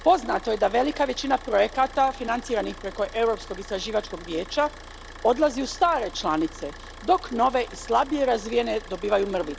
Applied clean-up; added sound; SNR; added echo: none; Idling / Car; 16 dB; none.